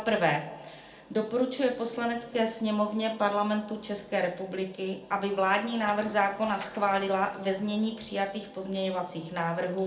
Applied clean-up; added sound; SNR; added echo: none; Tools; 19 dB; reverberation time 0.4 s.